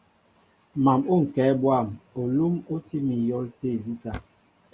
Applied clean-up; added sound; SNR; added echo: none; none; none; none.